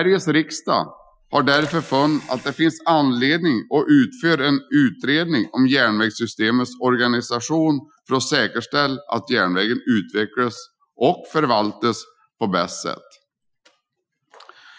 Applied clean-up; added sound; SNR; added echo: classical method Wiener filter.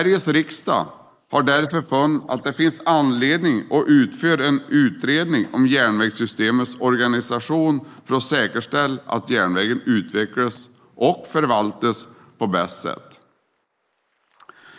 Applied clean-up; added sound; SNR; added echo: neural mask model Resemble Enhance denoiser.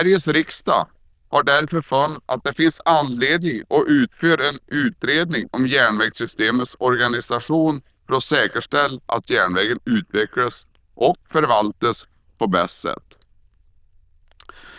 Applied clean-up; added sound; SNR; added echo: neural diffusion model UNIVERSE++.